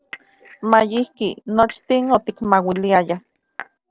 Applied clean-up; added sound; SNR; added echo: neural separator model SepFormer DNS4.